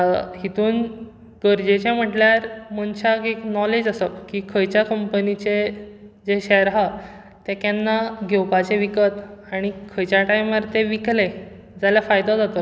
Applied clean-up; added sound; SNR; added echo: none; none; none; none.